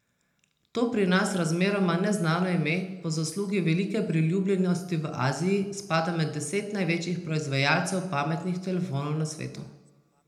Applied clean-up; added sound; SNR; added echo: none; none; none; reverberation time 0.7 s.